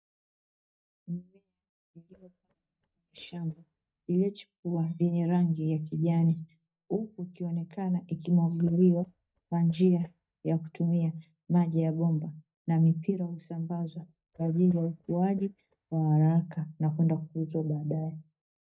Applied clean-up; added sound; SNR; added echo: neural mask model DeepFilterNet 3.